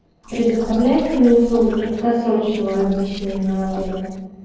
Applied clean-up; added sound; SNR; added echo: neural separator model SepFormer DNS4.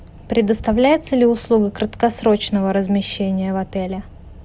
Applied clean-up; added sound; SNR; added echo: none; none; none; none.